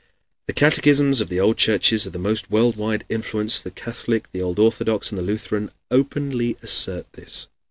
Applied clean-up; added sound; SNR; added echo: none; none; none; none.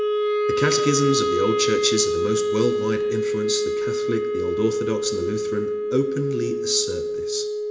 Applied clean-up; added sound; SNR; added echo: none; Wind instrument, woodwind instrument; -2 dB; reverberation time 0.8 s.